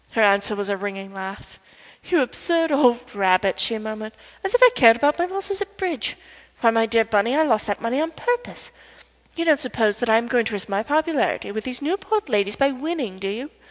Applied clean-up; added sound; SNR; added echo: none; none; none; none.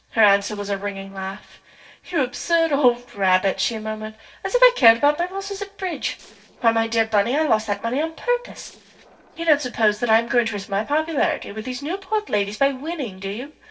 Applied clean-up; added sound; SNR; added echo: neural separator model SepFormer DNS4.